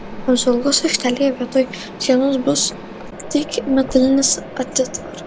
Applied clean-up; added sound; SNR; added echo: none; Mechanisms; 13 dB; none.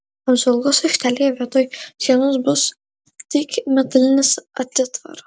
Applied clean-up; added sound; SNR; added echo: none; none; none; none.